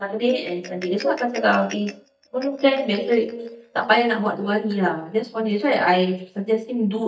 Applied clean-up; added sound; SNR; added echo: neural mask model DeepFilterNet 3.